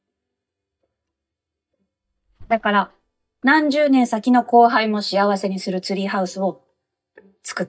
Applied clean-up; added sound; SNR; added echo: neural mask model DeepFilterNet 3.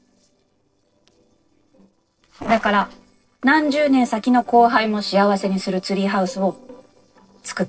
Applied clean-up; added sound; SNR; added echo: neural separator model SepFormer DNS4.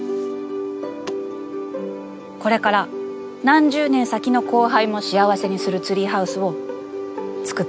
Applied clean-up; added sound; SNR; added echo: none; none; none; none.